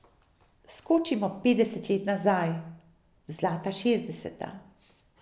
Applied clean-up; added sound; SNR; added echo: none; none; none; none.